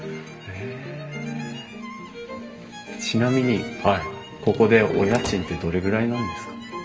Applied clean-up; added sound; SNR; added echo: none; Squeak / Slam / Wood; 12 dB; reverberation time 1.9 s.